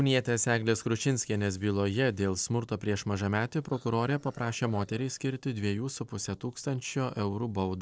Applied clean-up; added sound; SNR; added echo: neural separator model SepFormer DNS4.